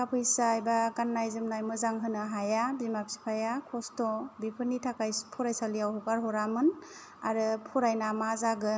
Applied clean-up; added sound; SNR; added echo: none; none; none; none.